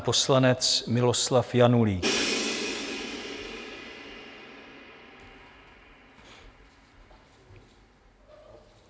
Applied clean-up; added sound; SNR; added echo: none; Crash cymbal; 8 dB; none.